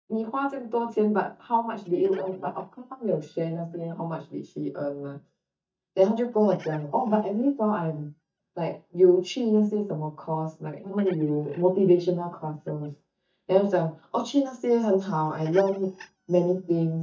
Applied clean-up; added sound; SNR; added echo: neural mask model DeepFilterNet 3.